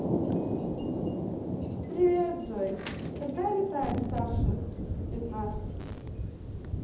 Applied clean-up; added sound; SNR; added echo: none; Thunder; -1 dB; reverberation time 0.8 s.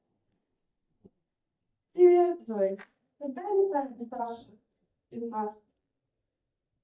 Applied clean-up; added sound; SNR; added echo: neural mask model DeepFilterNet 3.